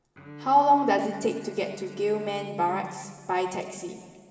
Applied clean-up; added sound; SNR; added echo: none; Bowed string instrument; 20 dB; reverberation time 2.2 s.